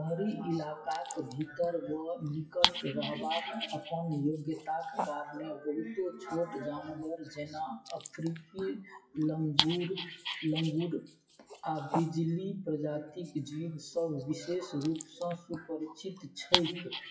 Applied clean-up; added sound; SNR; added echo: classical method WPE with log-MMSE.